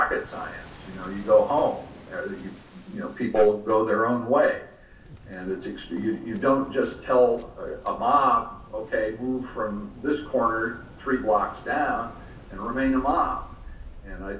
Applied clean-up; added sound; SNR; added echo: none; Waves, surf; 18 dB; reverberation time 0.2 s.